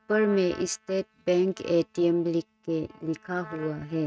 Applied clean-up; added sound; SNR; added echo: neural mask model RNNoise.